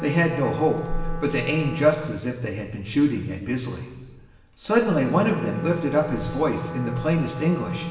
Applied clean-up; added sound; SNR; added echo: none; Wind instrument, woodwind instrument; 11 dB; reverberation time 1.2 s.